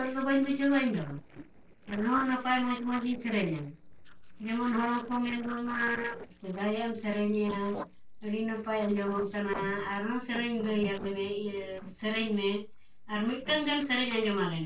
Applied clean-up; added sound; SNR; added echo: neural separator model SepFormer DNS4.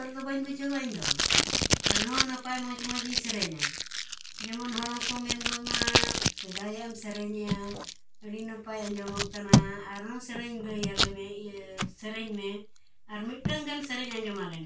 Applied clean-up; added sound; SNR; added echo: none; Packing tape, duct tape; -5 dB; reverberation time 0.2 s.